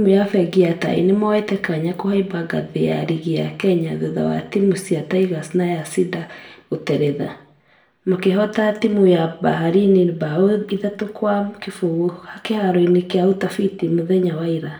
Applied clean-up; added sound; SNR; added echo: none; none; none; reverberation time 0.4 s.